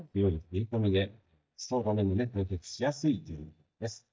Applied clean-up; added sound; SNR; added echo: neural mask model DeepFilterNet 3.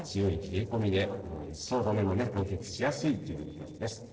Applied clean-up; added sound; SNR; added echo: neural separator model SepFormer DNS4.